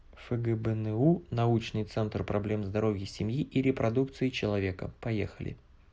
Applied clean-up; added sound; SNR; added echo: none; none; none; none.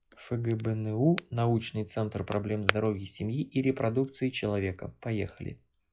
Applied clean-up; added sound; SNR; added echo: classical method log-MMSE.